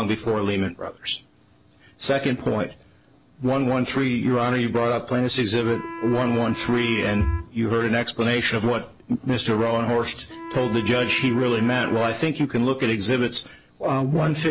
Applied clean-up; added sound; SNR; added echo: none; Wind instrument, woodwind instrument; 14 dB; none.